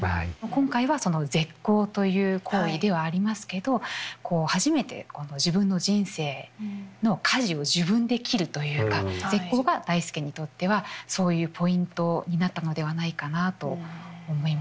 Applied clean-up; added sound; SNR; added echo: none; none; none; none.